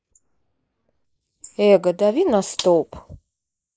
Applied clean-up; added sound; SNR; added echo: neural mask model Resemble Enhance denoiser.